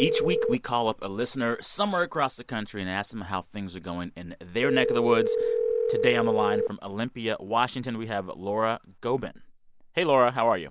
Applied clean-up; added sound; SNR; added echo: none; none; none; none.